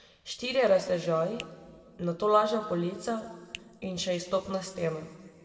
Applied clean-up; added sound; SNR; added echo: none; Finger snapping; 20 dB; reverberation time 1.8 s.